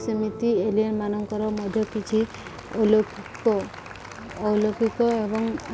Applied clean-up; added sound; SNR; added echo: none; Applause; 16 dB; none.